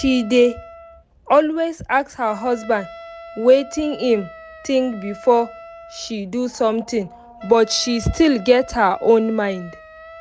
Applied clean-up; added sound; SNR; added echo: none; Wind instrument, woodwind instrument; 19 dB; none.